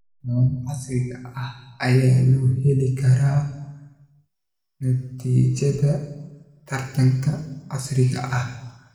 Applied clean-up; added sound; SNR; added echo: none; none; none; reverberation time 1.0 s.